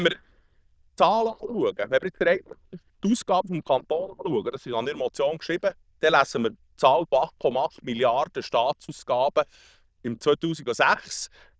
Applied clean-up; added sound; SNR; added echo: neural diffusion model UNIVERSE++.